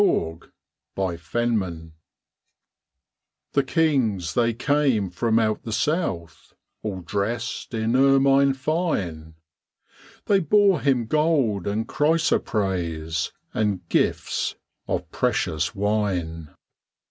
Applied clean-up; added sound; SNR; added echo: none; none; none; none.